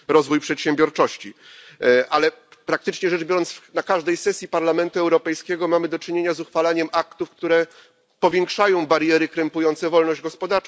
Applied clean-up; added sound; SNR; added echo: none; none; none; none.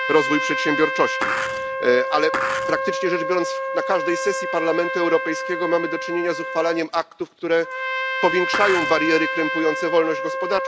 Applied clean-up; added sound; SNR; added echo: none; Skateboard + Trumpet; 3 dB; none.